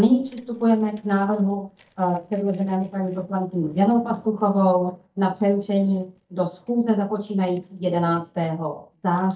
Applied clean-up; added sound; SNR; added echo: neural mask model DeepFilterNet 3.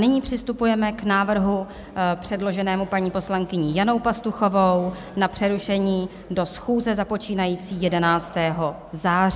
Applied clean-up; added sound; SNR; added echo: none; none; none; none.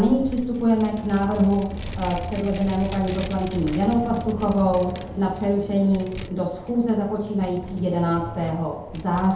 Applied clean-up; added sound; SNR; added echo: none; Vehicle; 12 dB; reverberation time 0.8 s.